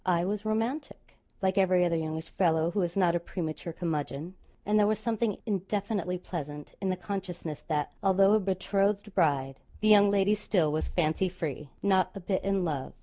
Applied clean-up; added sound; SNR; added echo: none; none; none; none.